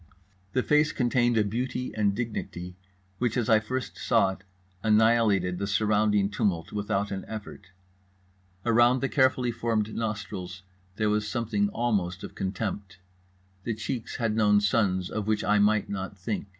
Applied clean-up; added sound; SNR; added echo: none; none; none; none.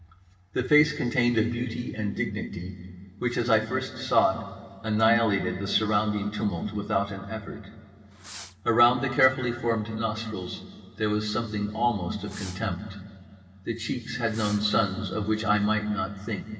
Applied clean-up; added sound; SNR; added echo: none; Fireworks; 20 dB; reverberation time 2.9 s.